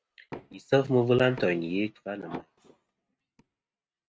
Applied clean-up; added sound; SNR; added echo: neural mask model RNNoise.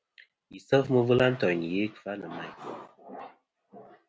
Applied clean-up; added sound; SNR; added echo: none; none; none; none.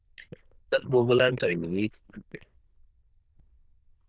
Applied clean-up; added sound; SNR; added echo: neural diffusion model UNIVERSE++.